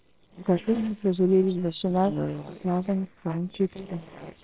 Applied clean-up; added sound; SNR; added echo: neural separator model SepFormer WHAMR!.